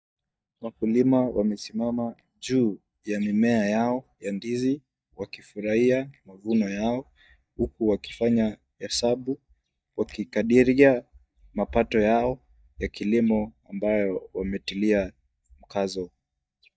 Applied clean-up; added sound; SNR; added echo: neural mask model DeepFilterNet 3.